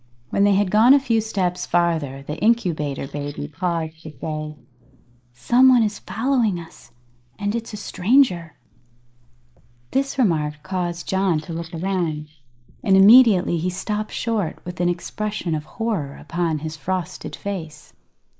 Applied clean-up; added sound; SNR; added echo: neural mask model Resemble Enhance denoiser.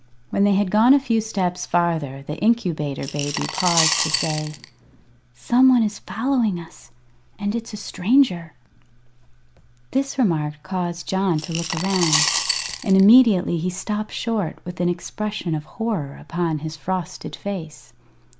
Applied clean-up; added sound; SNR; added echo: none; Coin (dropping) / Glass; 3 dB; none.